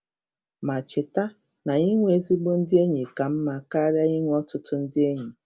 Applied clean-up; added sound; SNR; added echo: none; none; none; none.